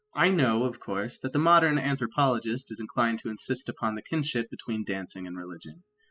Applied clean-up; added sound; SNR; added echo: classical method spectral subtraction.